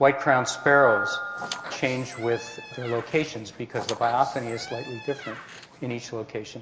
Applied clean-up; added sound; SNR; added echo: none; Squeak; 14 dB; reverberation time 0.3 s.